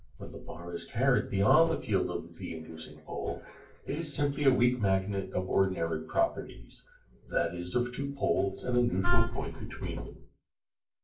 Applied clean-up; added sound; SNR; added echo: none; Wind instrument, woodwind instrument; 6 dB; reverberation time 0.3 s.